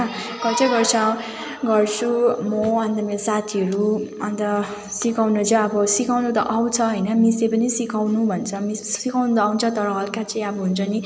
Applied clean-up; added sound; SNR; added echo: none; none; none; none.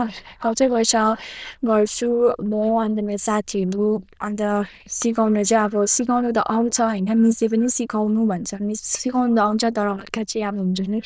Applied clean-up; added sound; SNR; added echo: neural diffusion model UNIVERSE++.